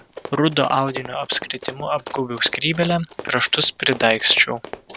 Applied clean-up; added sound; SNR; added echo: none; Run; 14 dB; none.